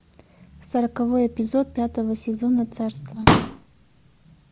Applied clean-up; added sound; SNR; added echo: none; Explosion; -4 dB; none.